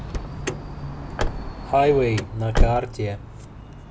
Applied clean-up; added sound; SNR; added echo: none; Car; 0 dB; none.